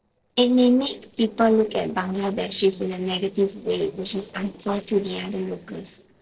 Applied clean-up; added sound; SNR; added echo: neural separator model SepFormer DNS4.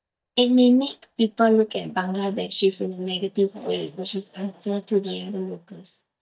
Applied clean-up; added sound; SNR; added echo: neural mask model DeepFilterNet 3.